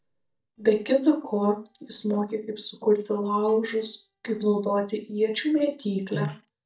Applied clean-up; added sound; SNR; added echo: neural mask model DeepFilterNet 3.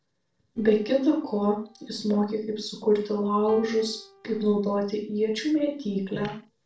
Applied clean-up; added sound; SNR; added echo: neural separator model SepFormer DNS4.